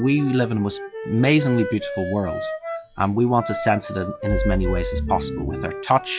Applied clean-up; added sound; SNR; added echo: classical method log-MMSE.